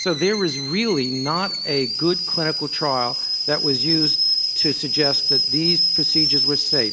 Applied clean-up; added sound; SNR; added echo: none; Boiling / Alarm; -2 dB; none.